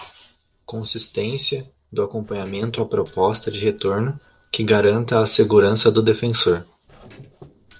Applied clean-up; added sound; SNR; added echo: neural separator model SepFormer DNS4.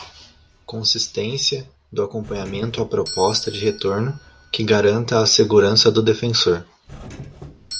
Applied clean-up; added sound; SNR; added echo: none; Doorbell; 18 dB; none.